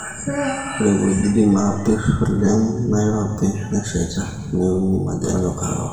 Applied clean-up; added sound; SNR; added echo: none; none; none; reverberation time 1.3 s.